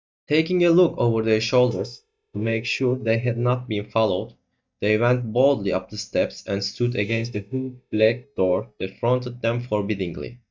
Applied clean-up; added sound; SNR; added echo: neural mask model DeepFilterNet 3.